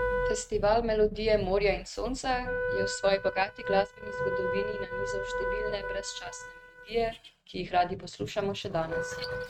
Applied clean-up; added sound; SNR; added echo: neural mask model RNNoise.